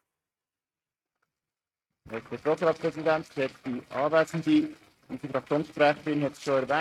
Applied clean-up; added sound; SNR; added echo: neural mask model RNNoise.